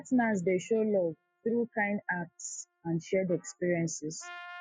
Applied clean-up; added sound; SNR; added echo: classical method spectral subtraction.